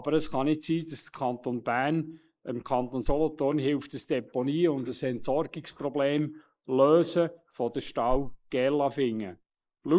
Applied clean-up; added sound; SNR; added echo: neural mask model Resemble Enhance denoiser.